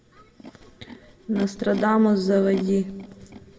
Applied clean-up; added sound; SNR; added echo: none; Animal; 16 dB; reverberation time 1.3 s.